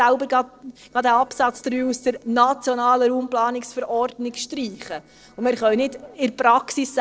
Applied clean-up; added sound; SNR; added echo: neural separator model SepFormer DNS4.